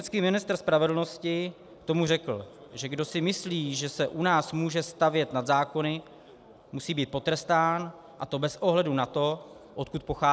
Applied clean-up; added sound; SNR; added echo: none; none; none; none.